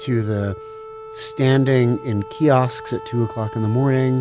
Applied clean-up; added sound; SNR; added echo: none; Wind instrument, woodwind instrument; 16 dB; none.